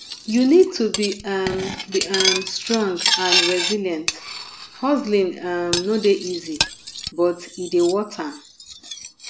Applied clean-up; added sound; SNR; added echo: none; Cutlery, silverware; 5 dB; none.